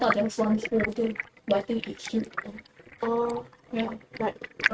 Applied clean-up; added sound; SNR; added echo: neural mask model RNNoise.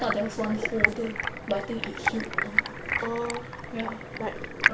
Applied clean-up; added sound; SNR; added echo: none; Stream; -2 dB; none.